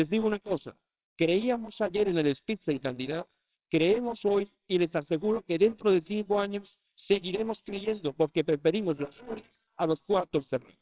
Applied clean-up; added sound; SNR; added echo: neural separator model SepFormer WHAMR!.